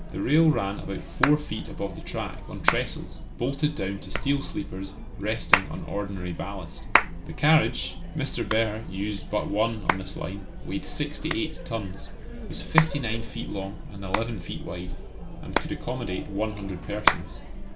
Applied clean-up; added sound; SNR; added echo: none; Chatter + Hands; 2 dB; none.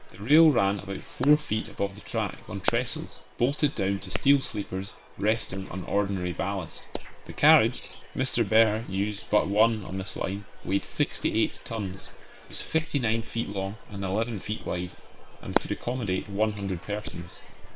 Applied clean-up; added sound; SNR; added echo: neural separator model SepFormer WHAM!.